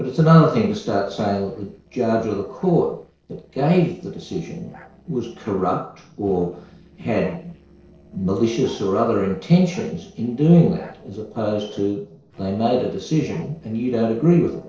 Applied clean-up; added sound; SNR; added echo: neural separator model SepFormer DNS4.